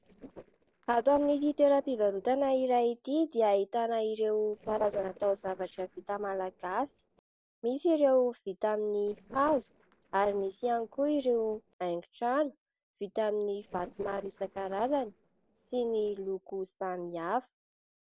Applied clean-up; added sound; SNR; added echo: neural separator model SepFormer DNS4.